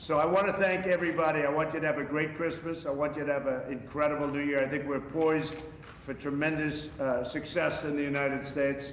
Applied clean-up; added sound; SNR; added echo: none; none; none; none.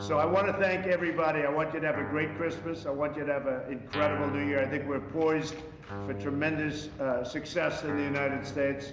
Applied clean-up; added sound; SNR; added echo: none; Guitar; 11 dB; none.